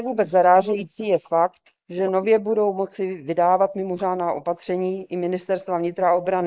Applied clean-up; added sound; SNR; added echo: neural mask model Resemble Enhance denoiser.